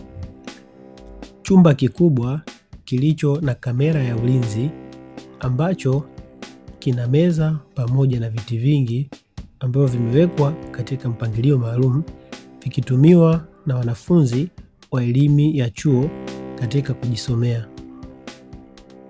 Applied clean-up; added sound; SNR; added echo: none; Bowed string instrument + Drum kit; 18 dB; none.